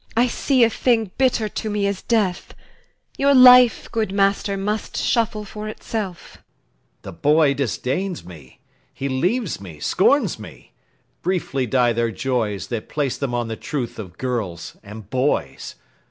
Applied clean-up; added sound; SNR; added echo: none; none; none; none.